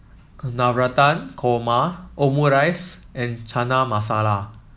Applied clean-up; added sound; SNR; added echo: none; none; none; none.